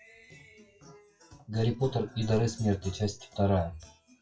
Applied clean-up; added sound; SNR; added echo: classical method WPE with log-MMSE.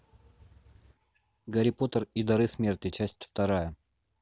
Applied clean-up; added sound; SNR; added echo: none; none; none; none.